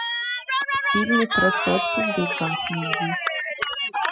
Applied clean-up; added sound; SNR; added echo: classical method spectral subtraction.